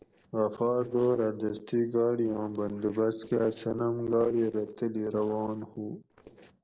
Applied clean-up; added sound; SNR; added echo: neural separator model SepFormer DNS4.